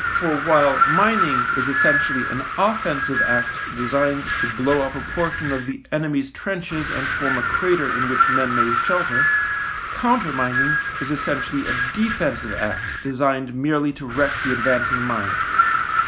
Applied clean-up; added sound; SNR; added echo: none; Wind; -1 dB; none.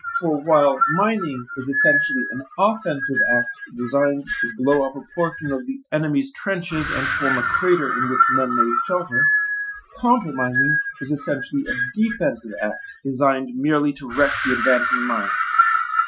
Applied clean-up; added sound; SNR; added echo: classical method Wiener filter.